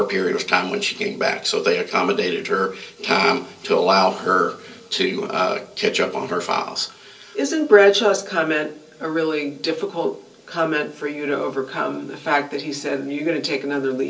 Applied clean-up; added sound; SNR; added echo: none; none; none; reverberation time 0.3 s.